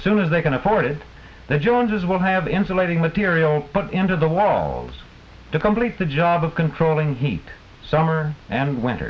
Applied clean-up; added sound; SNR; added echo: none; none; none; none.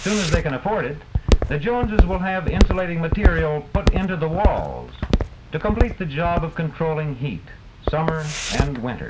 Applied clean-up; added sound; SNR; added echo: none; Walk, footsteps; -2 dB; none.